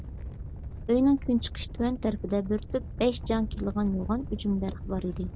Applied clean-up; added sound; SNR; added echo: none; Animal; 9 dB; none.